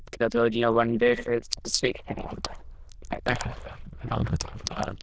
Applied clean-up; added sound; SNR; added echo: neural diffusion model UNIVERSE++.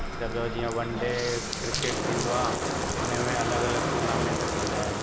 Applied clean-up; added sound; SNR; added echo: none; Bathtub (filling or washing); -3 dB; none.